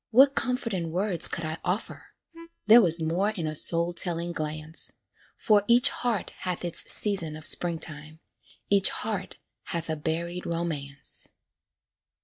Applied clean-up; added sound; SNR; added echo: neural mask model DeepFilterNet 3.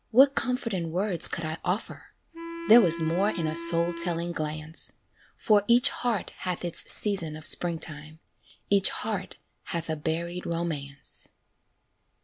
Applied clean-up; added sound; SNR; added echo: none; Wind instrument, woodwind instrument; 10 dB; none.